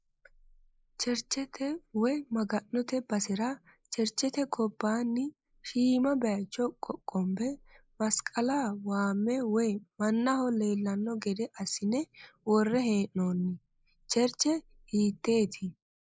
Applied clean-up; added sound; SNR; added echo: neural mask model Resemble Enhance denoiser.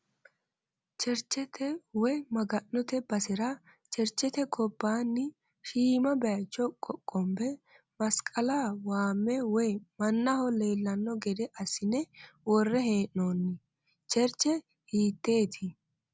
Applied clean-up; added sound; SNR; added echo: none; none; none; none.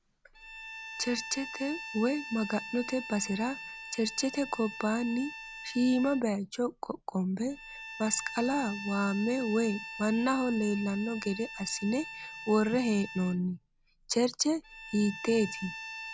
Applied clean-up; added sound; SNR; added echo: none; Bowed string instrument; 12 dB; none.